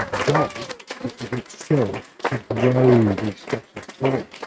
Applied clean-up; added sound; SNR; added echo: neural mask model RNNoise.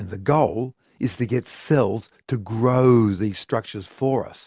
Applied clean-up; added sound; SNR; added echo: none; none; none; none.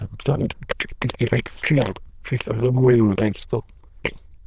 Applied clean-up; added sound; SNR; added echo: neural diffusion model UNIVERSE++.